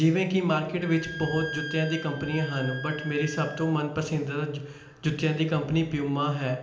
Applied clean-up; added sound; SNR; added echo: none; Wind instrument, woodwind instrument; 11 dB; reverberation time 0.8 s.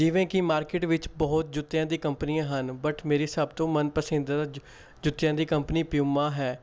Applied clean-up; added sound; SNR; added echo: none; none; none; none.